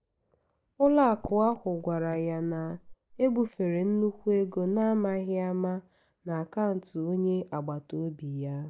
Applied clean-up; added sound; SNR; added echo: neural mask model Resemble Enhance denoiser.